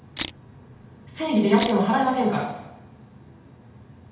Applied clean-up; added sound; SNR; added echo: none; Camera; 12 dB; reverberation time 0.8 s.